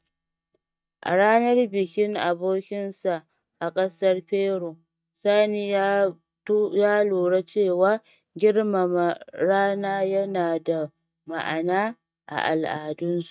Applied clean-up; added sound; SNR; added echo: neural mask model DeepFilterNet 3.